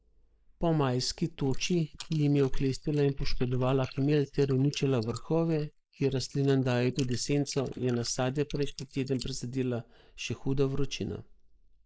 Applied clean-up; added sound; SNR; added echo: neural mask model Resemble Enhance denoiser.